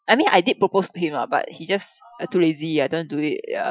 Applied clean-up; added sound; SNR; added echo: classical method Wiener filter.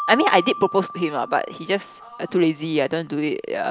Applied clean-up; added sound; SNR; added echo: none; Marimba, xylophone; 14 dB; none.